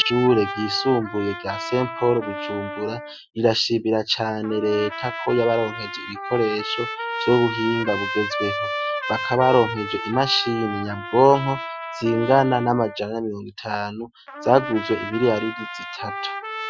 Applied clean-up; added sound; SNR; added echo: classical method Wiener filter.